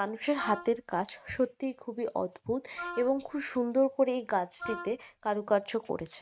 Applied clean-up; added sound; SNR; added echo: neural mask model RNNoise.